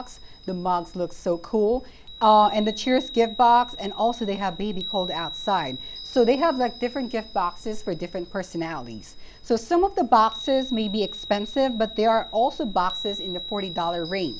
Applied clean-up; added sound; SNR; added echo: none; Chime; 13 dB; none.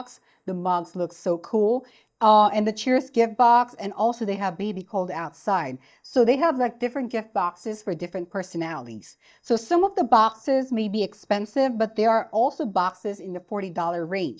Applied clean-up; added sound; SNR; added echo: neural mask model DeepFilterNet 3.